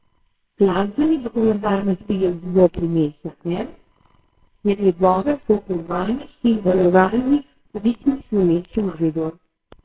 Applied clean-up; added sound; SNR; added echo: neural separator model SepFormer WHAMR!.